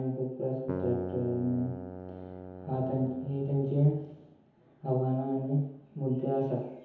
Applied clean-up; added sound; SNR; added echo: none; Keyboard (musical); 10 dB; reverberation time 1.0 s.